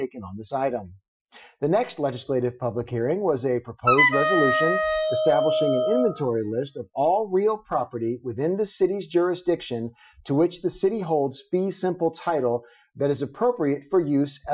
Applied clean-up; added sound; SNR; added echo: classical method Wiener filter.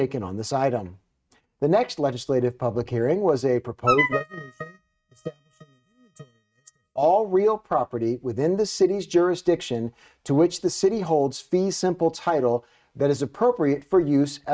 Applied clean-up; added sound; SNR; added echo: neural mask model RNNoise.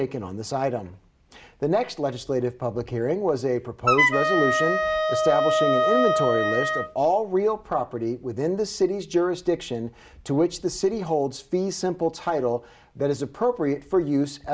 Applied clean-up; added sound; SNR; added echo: none; Wind instrument, woodwind instrument; -3 dB; none.